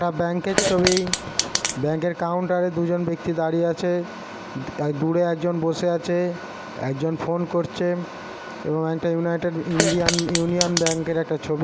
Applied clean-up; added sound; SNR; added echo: none; Fart; 1 dB; none.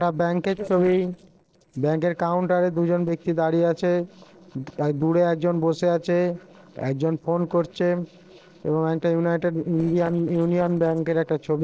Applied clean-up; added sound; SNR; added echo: neural separator model SepFormer DNS4.